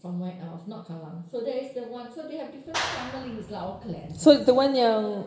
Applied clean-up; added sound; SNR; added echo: none; Clapping; 10 dB; reverberation time 1.9 s.